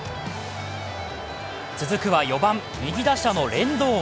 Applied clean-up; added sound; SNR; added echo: none; none; none; none.